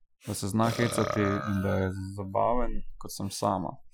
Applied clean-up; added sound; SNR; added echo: classical method Wiener filter.